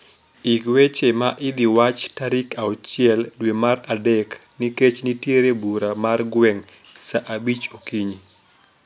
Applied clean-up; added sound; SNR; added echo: none; none; none; none.